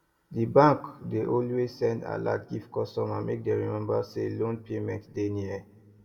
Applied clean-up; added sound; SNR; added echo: none; none; none; reverberation time 1.8 s.